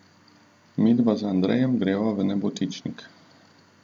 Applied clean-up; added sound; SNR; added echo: none; none; none; none.